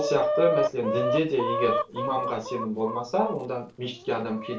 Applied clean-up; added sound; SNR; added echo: none; Chicken, rooster; 1 dB; reverberation time 0.3 s.